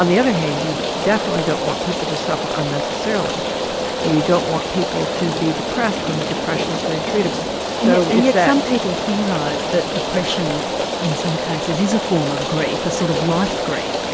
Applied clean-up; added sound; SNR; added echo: none; Rain; 1 dB; none.